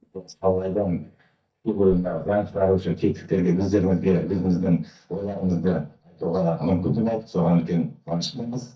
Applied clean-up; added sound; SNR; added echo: neural mask model DeepFilterNet 3.